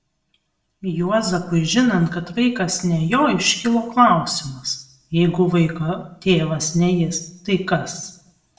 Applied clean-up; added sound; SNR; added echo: none; none; none; reverberation time 0.5 s.